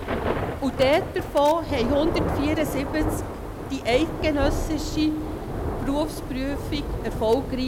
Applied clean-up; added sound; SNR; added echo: none; Thunder / Rain; 3 dB; none.